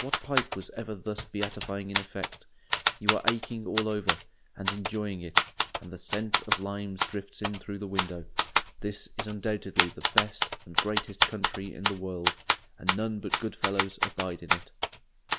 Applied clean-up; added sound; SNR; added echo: none; Typewriter; -3 dB; none.